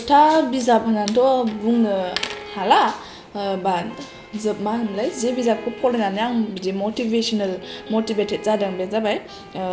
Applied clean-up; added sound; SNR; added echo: none; Electric guitar + Bowed string instrument; 19 dB; none.